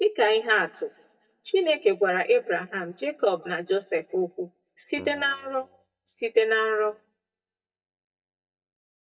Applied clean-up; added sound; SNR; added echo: neural mask model DeepFilterNet 3.